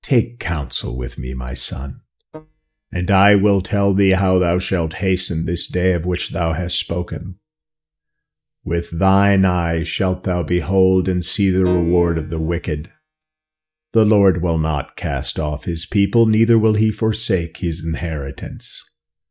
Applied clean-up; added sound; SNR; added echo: neural mask model DeepFilterNet 3.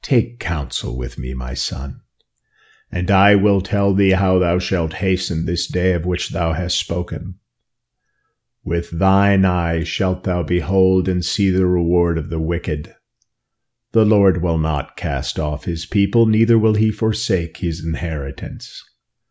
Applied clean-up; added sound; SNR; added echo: none; none; none; none.